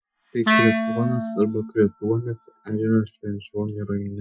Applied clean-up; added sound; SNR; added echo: classical method Wiener filter.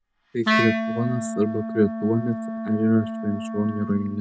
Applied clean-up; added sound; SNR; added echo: none; Wind instrument, woodwind instrument; 3 dB; none.